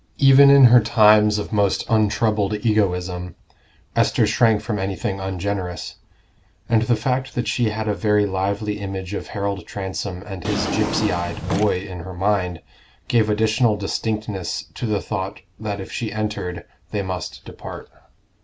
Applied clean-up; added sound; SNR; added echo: none; Drawer open or close; 6 dB; none.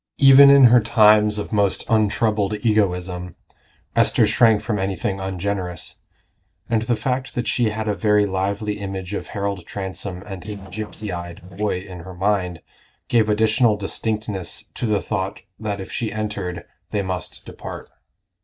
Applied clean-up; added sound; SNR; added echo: neural mask model DeepFilterNet 3.